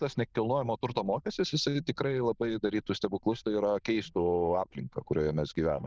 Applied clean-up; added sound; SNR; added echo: neural diffusion model UNIVERSE++.